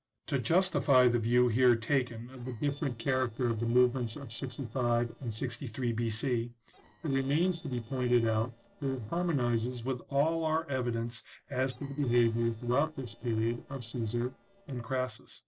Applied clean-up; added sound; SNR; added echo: neural separator model SepFormer DNS4.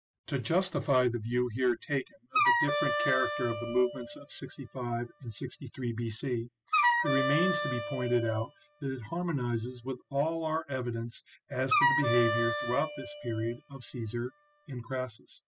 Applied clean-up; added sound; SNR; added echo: classical method spectral subtraction.